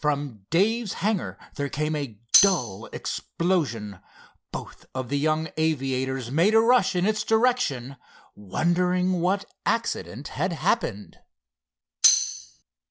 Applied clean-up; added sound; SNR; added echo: none; Tambourine; -2 dB; none.